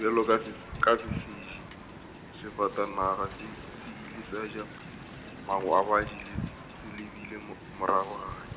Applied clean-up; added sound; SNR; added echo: none; Wind; 11 dB; reverberation time 2.1 s.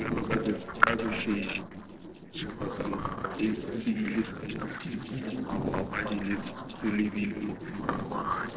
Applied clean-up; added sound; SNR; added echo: neural separator model SepFormer DNS4.